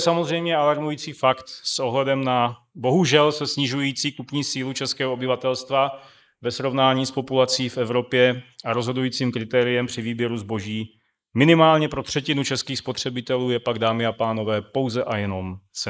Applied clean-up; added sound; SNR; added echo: neural mask model Resemble Enhance denoiser.